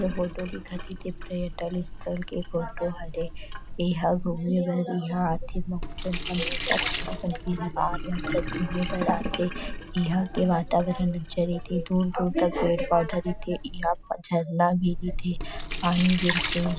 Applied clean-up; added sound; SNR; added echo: none; Sink (filling or washing); 5 dB; none.